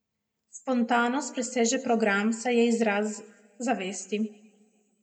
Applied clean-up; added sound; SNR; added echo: none; none; none; reverberation time 0.8 s.